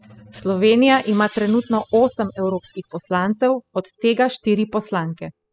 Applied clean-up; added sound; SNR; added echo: classical method spectral subtraction.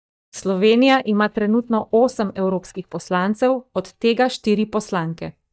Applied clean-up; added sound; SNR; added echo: neural mask model DeepFilterNet 3.